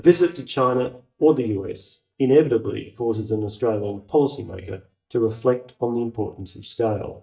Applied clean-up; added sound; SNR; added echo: neural mask model DeepFilterNet 3.